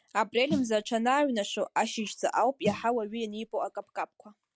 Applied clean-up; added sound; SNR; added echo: none; Snare drum; 12 dB; none.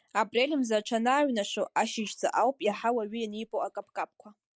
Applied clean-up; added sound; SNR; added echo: neural mask model Resemble Enhance denoiser.